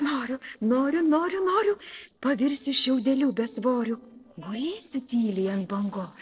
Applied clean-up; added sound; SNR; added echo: neural separator model SepFormer DNS4.